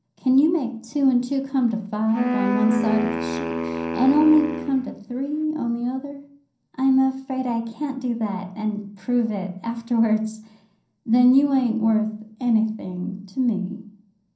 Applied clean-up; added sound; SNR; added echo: none; Wind instrument, woodwind instrument; 4 dB; reverberation time 0.6 s.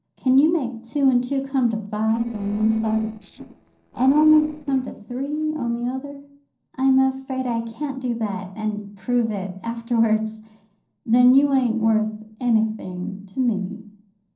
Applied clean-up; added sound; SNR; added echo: neural separator model SepFormer DNS4.